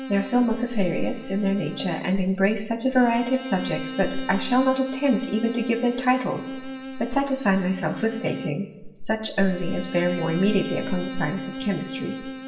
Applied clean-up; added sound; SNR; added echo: none; Bowed string instrument; 11 dB; reverberation time 1.1 s.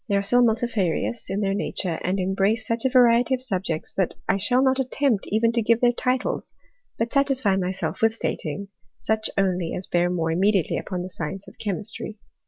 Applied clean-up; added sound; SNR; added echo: none; none; none; none.